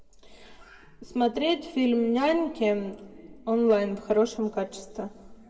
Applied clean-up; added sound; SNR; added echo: none; none; none; reverberation time 0.9 s.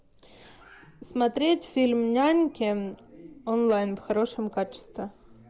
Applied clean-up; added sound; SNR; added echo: none; none; none; none.